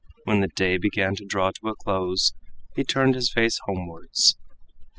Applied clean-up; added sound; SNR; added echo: classical method spectral subtraction.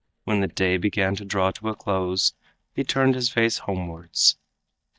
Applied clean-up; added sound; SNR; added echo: neural mask model DeepFilterNet 3.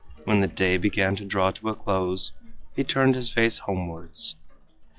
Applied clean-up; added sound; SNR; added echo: classical method log-MMSE.